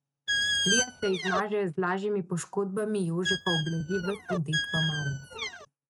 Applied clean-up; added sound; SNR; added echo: neural mask model RNNoise.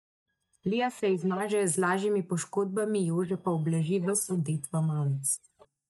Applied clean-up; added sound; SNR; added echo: neural mask model DeepFilterNet 3.